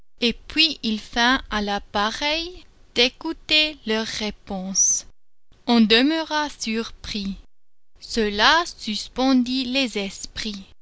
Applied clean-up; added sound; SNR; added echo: none; none; none; none.